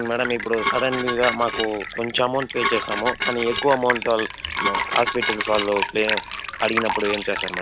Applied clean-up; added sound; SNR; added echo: none; Liquid + Dishes, pots, and pans; 3 dB; none.